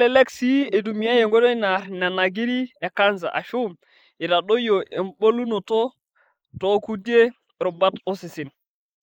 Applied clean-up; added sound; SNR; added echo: neural mask model Resemble Enhance denoiser.